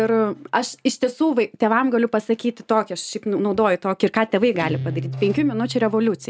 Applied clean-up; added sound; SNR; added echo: none; Guitar; 15 dB; none.